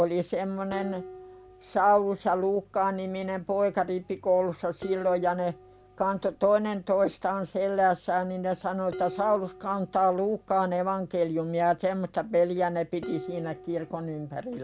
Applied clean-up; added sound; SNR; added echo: none; Dishes, pots, and pans; 19 dB; none.